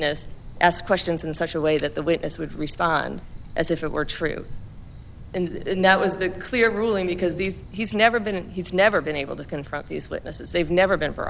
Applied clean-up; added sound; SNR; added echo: none; Cricket; 13 dB; none.